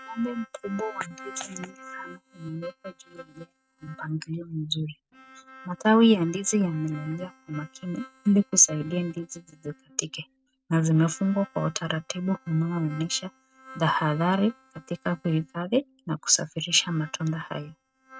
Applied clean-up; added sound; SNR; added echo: neural mask model RNNoise.